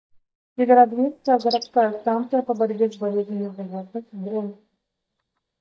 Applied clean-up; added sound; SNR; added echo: neural mask model DeepFilterNet 3.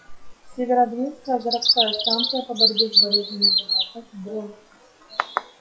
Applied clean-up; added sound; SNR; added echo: classical method WPE with log-MMSE.